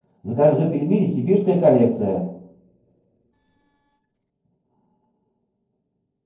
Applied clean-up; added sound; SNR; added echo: neural separator model SepFormer DNS4.